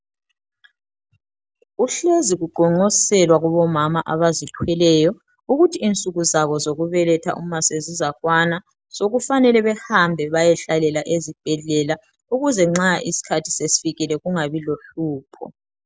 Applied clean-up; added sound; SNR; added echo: none; none; none; none.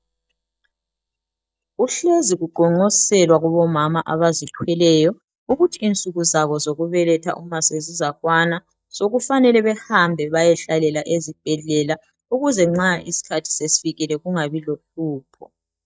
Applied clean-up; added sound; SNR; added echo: neural mask model DeepFilterNet 3.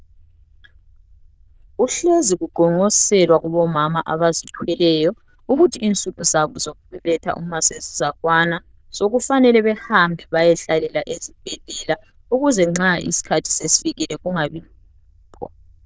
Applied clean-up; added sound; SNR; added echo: neural diffusion model UNIVERSE++.